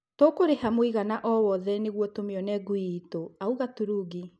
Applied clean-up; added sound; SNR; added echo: none; none; none; none.